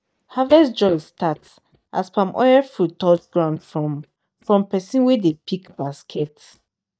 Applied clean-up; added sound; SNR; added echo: neural mask model DeepFilterNet 3.